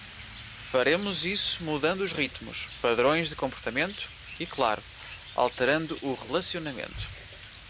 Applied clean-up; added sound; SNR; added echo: none; Rain; 14 dB; none.